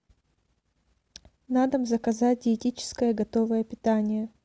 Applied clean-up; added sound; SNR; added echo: none; none; none; none.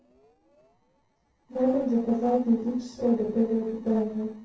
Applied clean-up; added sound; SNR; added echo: neural separator model SepFormer DNS4.